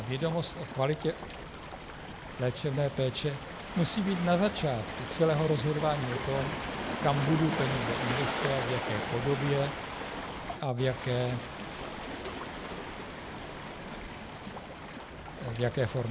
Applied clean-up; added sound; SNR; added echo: none; Waves, surf; 5 dB; none.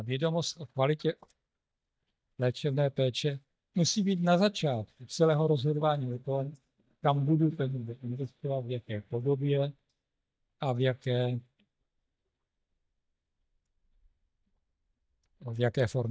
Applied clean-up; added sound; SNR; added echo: neural mask model DeepFilterNet 3.